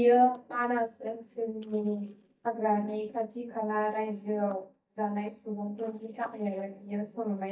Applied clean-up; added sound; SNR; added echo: neural mask model DeepFilterNet 3.